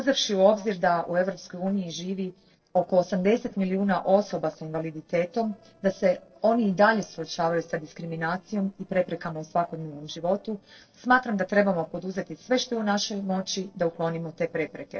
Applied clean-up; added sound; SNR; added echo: neural separator model SepFormer DNS4.